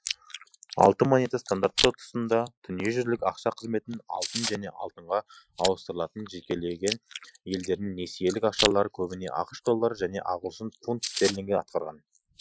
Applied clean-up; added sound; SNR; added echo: classical method Wiener filter.